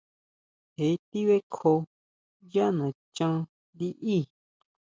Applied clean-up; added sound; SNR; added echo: none; none; none; none.